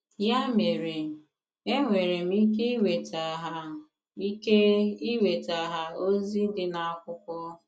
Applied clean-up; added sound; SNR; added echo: none; none; none; none.